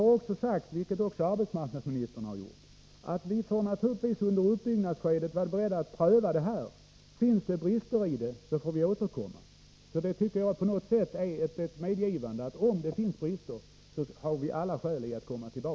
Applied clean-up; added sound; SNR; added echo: none; none; none; none.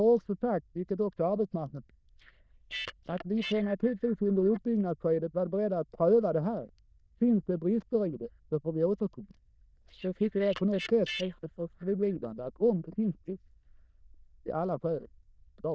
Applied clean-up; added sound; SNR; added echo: neural diffusion model UNIVERSE++.